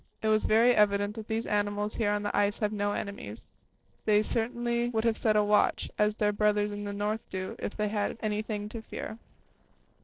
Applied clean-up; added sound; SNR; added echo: neural separator model SepFormer DNS4.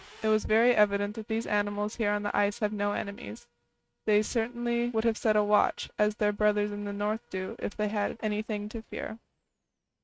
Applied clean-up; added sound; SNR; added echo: neural mask model RNNoise.